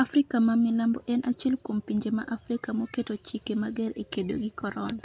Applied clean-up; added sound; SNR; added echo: none; none; none; none.